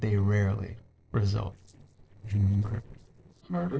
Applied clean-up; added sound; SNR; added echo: neural separator model SepFormer DNS4.